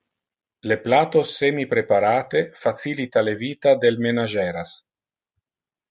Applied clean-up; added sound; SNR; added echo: none; none; none; none.